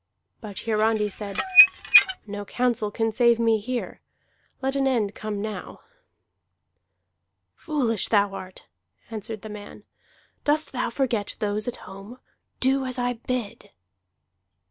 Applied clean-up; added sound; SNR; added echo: none; Squeak / Dishes, pots, and pans; -4 dB; none.